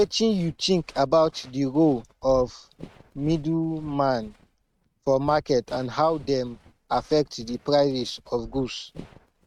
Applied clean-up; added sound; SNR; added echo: neural mask model RNNoise.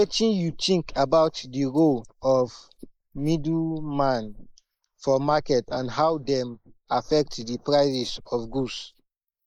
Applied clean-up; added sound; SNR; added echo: neural mask model Resemble Enhance denoiser.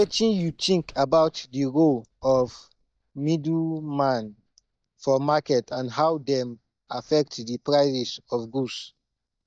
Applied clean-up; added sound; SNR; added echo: neural mask model DeepFilterNet 3.